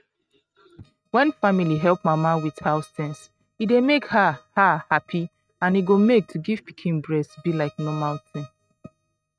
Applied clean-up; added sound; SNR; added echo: neural mask model RNNoise.